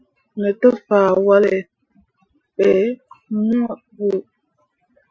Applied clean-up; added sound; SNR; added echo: classical method Wiener filter.